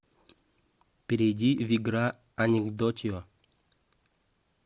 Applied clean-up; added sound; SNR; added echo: none; none; none; none.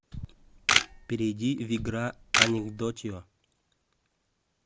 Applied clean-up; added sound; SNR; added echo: none; Camera; -4 dB; none.